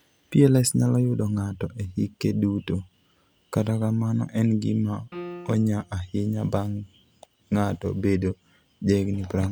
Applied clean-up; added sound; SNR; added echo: none; Piano; 16 dB; none.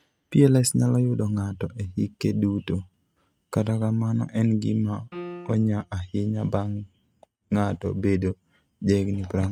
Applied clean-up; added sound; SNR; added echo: neural mask model RNNoise.